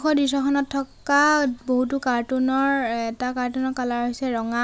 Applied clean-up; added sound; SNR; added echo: none; none; none; none.